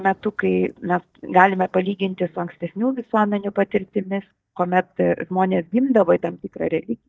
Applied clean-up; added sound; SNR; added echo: neural mask model DeepFilterNet 3.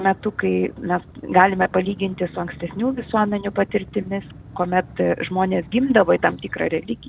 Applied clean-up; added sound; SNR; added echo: none; Motorcycle; 19 dB; none.